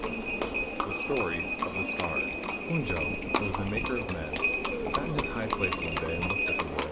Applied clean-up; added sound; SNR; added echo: none; Livestock, farm animals, working animals; -4 dB; none.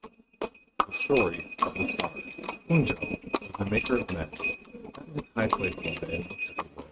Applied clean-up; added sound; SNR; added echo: neural mask model RNNoise.